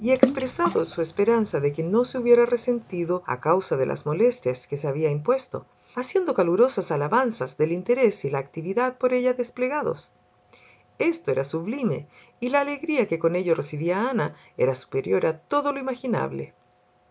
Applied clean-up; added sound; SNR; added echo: none; Water / Splash, splatter; 6 dB; none.